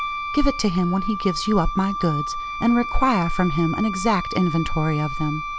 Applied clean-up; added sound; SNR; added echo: none; Wind instrument, woodwind instrument; 7 dB; none.